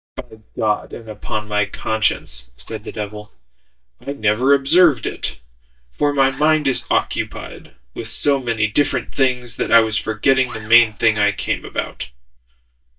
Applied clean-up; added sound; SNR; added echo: neural mask model DeepFilterNet 3.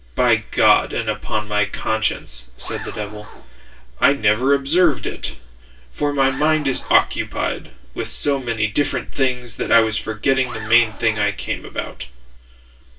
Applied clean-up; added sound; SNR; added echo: none; Zipper (clothing); 4 dB; reverberation time 0.2 s.